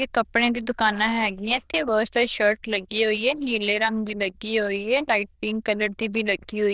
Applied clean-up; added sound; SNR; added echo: neural diffusion model UNIVERSE++.